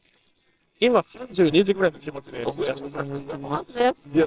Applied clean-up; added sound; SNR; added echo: neural separator model SepFormer WHAMR!.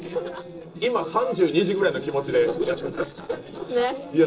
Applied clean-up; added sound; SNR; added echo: neural separator model SepFormer DNS4.